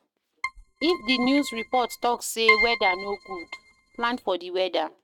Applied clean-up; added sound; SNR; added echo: neural mask model RNNoise.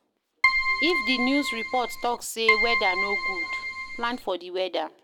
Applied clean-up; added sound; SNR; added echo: none; Keyboard (musical); -3 dB; none.